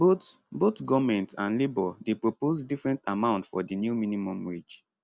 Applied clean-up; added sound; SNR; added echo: none; none; none; none.